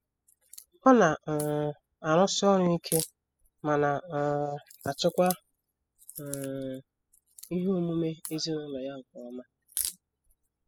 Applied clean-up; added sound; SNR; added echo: classical method spectral subtraction.